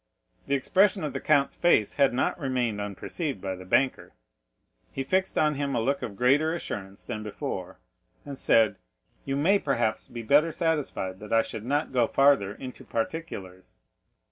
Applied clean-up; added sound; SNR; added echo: none; none; none; none.